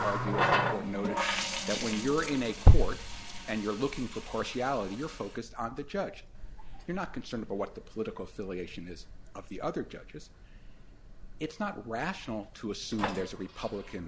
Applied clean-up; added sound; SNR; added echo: none; Water tap, faucet; 7 dB; none.